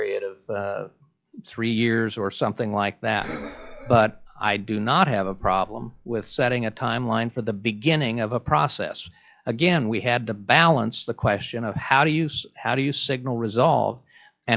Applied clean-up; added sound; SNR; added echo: classical method log-MMSE.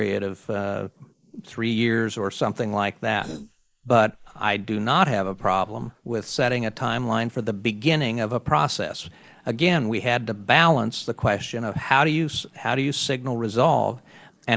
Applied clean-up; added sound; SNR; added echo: neural mask model Resemble Enhance denoiser.